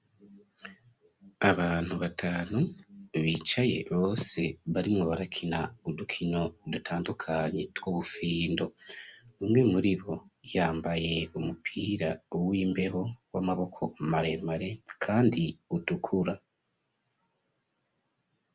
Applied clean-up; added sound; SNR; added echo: none; none; none; none.